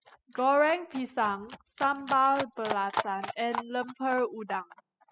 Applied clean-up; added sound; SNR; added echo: classical method spectral subtraction.